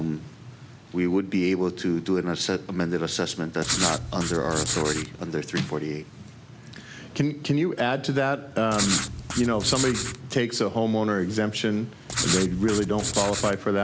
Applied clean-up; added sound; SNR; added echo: none; Writing; 3 dB; none.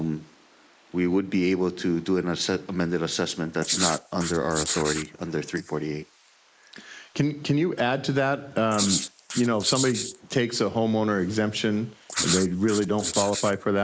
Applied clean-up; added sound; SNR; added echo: neural mask model Resemble Enhance denoiser.